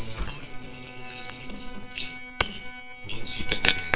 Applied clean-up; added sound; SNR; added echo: neural separator model SepFormer WHAMR!.